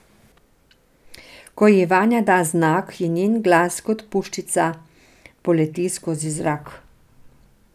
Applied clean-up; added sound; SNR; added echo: none; none; none; none.